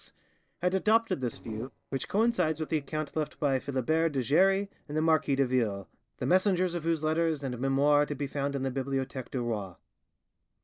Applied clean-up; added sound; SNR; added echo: neural separator model SepFormer DNS4.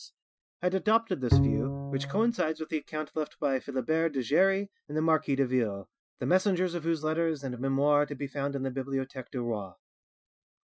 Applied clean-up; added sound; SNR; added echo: classical method Wiener filter.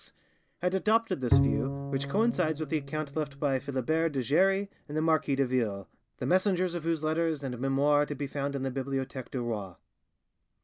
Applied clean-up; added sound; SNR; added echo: none; Bowed string instrument; 3 dB; none.